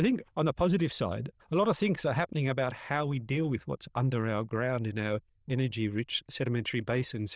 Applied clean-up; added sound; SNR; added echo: neural diffusion model UNIVERSE++.